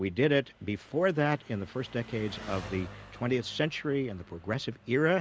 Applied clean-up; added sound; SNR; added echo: none; Engine; 18 dB; none.